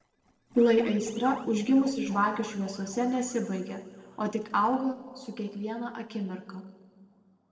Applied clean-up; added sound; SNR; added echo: neural separator model SepFormer DNS4.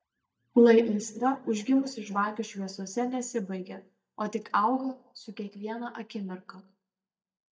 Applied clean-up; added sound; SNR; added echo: neural mask model DeepFilterNet 3.